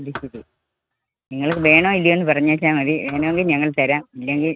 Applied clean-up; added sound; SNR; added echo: neural mask model RNNoise.